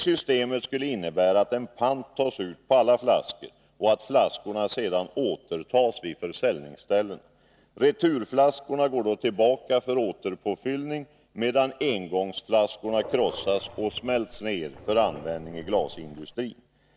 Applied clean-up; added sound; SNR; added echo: none; Dog; 17 dB; none.